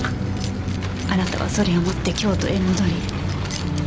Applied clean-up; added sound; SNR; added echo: none; Keys jangling + Wind; 17 dB; none.